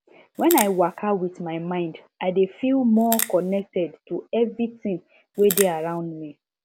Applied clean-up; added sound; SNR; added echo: none; Crackle; 7 dB; none.